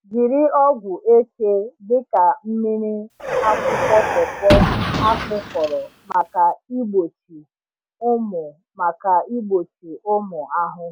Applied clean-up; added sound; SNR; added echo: none; Car; 2 dB; none.